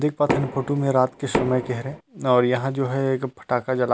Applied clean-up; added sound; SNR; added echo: none; Knock; 6 dB; none.